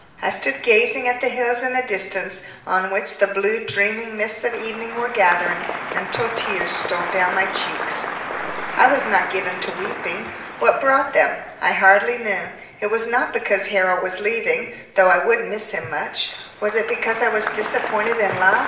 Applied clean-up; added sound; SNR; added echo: none; Applause; 10 dB; reverberation time 0.8 s.